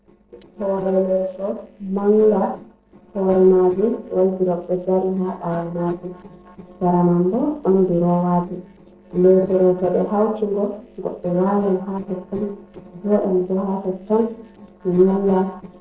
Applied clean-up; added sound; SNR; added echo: neural separator model SepFormer DNS4.